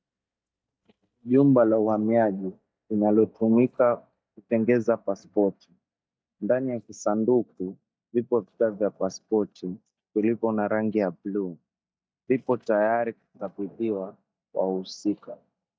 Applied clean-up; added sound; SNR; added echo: neural mask model DeepFilterNet 3.